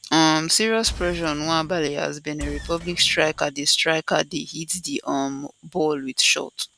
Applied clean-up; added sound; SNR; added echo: none; Engine; 13 dB; none.